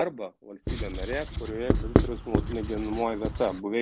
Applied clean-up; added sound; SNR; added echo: none; Writing; -3 dB; none.